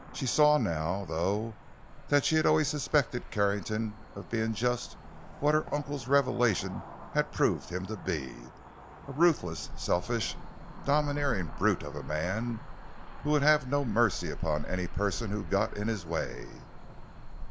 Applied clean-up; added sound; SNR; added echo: none; Cricket / Motor vehicle (road); 10 dB; none.